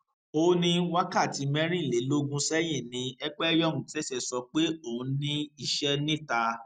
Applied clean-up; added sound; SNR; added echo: none; none; none; none.